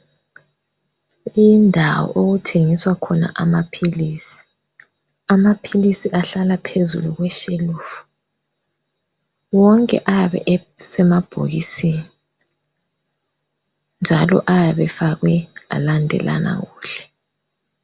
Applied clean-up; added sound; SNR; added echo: none; none; none; none.